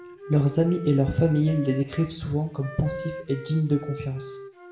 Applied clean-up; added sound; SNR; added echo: none; Wind instrument, woodwind instrument; 14 dB; reverberation time 0.5 s.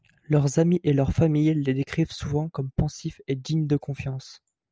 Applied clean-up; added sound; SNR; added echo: none; none; none; none.